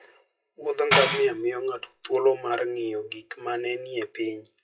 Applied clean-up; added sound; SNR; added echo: classical method WPE with log-MMSE.